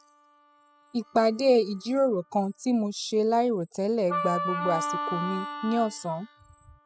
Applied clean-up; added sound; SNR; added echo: classical method spectral subtraction.